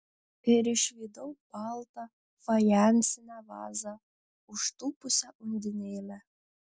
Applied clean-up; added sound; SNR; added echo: none; none; none; none.